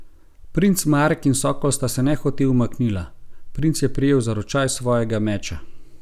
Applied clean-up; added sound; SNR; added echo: none; none; none; none.